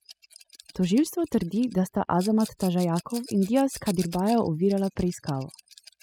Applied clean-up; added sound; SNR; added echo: classical method spectral subtraction.